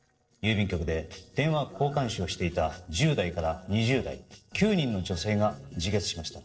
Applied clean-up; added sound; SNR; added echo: neural separator model SepFormer DNS4.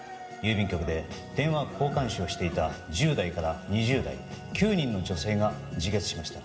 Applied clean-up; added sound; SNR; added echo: none; Bathtub (filling or washing) / Water tap, faucet; 19 dB; reverberation time 2.6 s.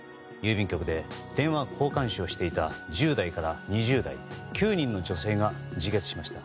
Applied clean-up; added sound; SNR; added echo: none; none; none; none.